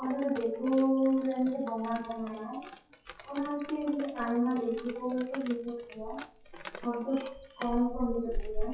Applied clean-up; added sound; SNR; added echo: classical method WPE with log-MMSE.